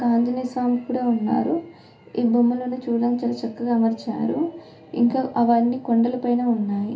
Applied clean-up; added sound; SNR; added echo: none; none; none; reverberation time 0.3 s.